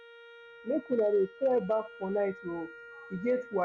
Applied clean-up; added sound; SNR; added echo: none; Wind instrument, woodwind instrument; 18 dB; none.